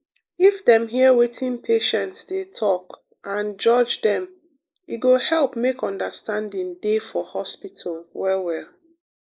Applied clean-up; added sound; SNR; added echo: neural mask model Resemble Enhance denoiser.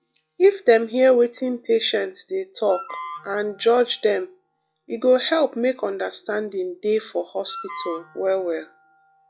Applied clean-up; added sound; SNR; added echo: classical method log-MMSE.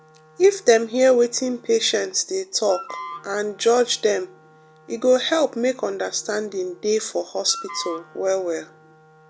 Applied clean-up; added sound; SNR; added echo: none; Wind instrument, woodwind instrument; 20 dB; none.